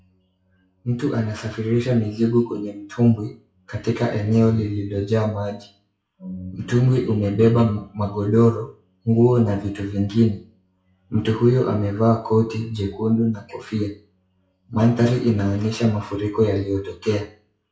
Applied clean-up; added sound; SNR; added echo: classical method WPE with log-MMSE.